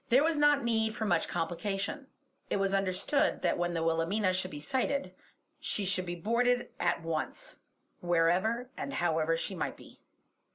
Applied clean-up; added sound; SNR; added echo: none; none; none; none.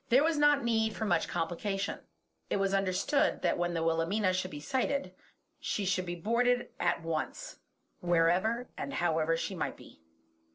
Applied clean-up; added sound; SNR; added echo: neural separator model SepFormer DNS4.